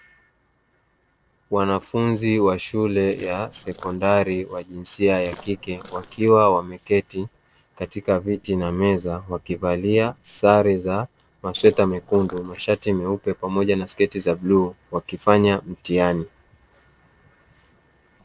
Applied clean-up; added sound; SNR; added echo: neural separator model SepFormer DNS4.